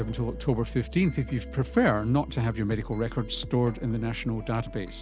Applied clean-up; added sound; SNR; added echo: none; none; none; none.